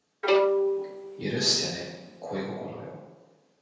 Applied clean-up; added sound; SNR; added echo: none; Bowed string instrument; -5 dB; reverberation time 1.2 s.